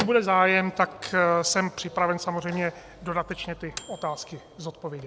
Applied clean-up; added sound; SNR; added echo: none; Microwave oven / Bell; 17 dB; none.